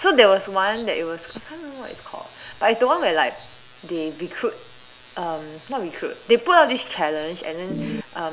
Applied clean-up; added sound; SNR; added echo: none; Organ; 4 dB; none.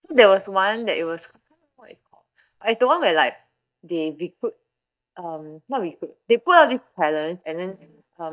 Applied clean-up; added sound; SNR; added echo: neural mask model DeepFilterNet 3.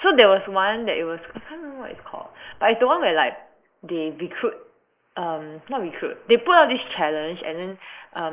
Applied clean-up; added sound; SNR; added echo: neural mask model Resemble Enhance denoiser.